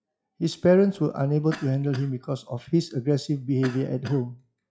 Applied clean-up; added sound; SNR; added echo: classical method log-MMSE.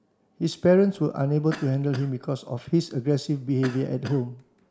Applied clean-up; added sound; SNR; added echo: none; Cough; 17 dB; none.